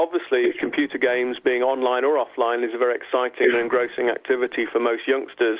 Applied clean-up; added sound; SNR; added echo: neural mask model Resemble Enhance denoiser.